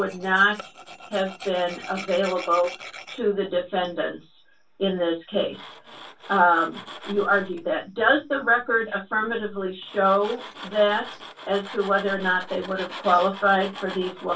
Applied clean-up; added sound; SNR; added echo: none; Tools; 17 dB; reverberation time 0.1 s.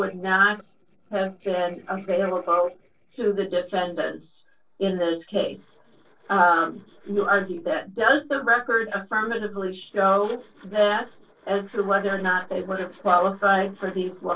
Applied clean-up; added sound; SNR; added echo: neural separator model SepFormer DNS4.